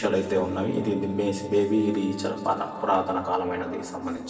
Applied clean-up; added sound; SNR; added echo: none; Wind instrument, woodwind instrument; 18 dB; reverberation time 2.3 s.